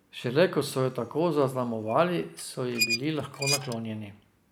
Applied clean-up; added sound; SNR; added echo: none; Squeak; 7 dB; none.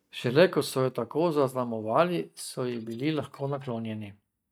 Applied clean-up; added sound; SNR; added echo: neural mask model DeepFilterNet 3.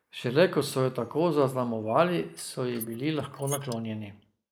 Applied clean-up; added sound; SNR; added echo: neural mask model Resemble Enhance denoiser.